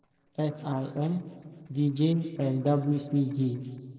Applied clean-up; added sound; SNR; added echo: neural separator model SepFormer DNS4.